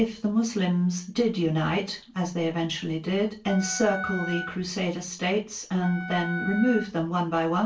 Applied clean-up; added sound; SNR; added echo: none; Wind instrument, woodwind instrument; 11 dB; reverberation time 0.3 s.